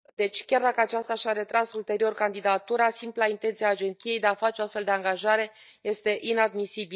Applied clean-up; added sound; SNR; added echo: neural mask model DeepFilterNet 3.